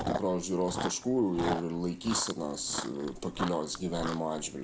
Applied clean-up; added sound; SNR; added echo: none; Chewing, mastication; 6 dB; none.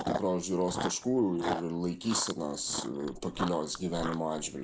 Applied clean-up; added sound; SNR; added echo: neural mask model Resemble Enhance denoiser.